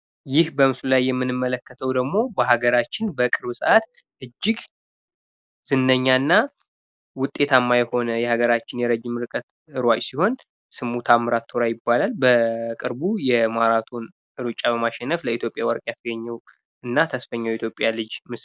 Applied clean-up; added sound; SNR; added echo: neural mask model Resemble Enhance denoiser.